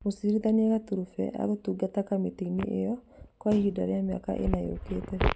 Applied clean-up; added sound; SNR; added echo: none; Thump, thud; 17 dB; none.